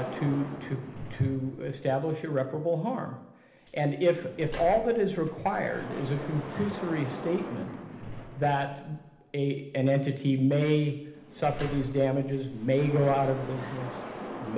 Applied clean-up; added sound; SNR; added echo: none; Sliding door; 13 dB; reverberation time 1.0 s.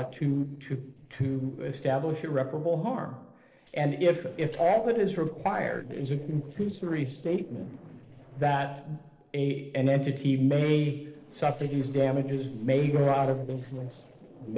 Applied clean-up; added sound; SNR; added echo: neural separator model SepFormer DNS4.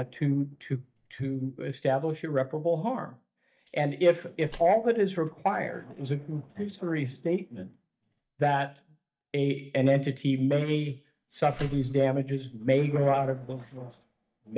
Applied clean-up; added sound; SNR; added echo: neural mask model DeepFilterNet 3.